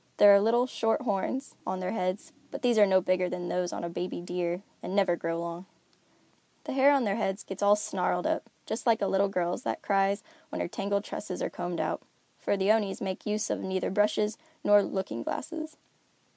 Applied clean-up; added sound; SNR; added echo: none; none; none; none.